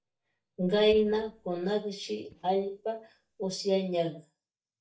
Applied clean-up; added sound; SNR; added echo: neural mask model DeepFilterNet 3.